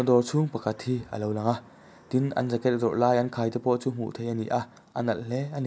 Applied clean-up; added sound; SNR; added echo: none; none; none; none.